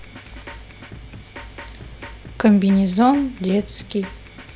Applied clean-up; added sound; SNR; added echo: none; Drum kit; 17 dB; none.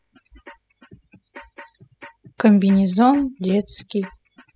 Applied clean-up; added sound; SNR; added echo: classical method spectral subtraction.